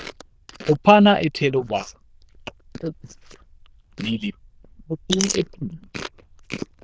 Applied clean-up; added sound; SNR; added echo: neural diffusion model UNIVERSE++.